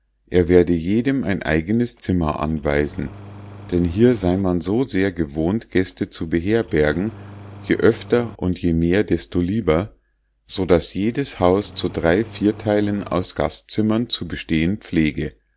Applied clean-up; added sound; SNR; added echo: none; Engine starting; 19 dB; none.